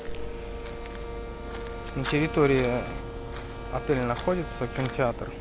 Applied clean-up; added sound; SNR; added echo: none; Wind instrument, woodwind instrument + Bowed string instrument; 12 dB; none.